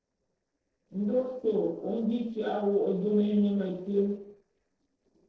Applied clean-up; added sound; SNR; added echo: neural separator model SepFormer DNS4.